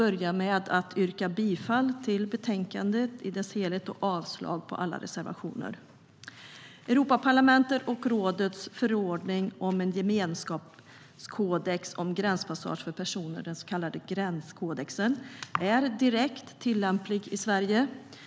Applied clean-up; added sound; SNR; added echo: none; none; none; none.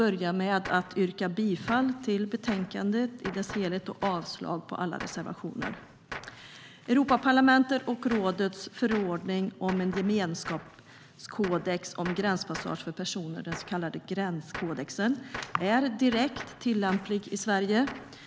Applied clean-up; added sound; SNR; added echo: none; Gunshot, gunfire; 16 dB; none.